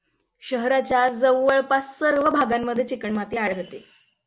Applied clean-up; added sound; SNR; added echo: none; none; none; none.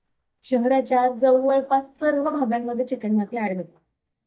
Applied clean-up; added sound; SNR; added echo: neural mask model DeepFilterNet 3.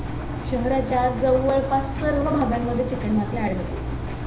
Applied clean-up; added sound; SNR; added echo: none; Engine; 5 dB; reverberation time 0.5 s.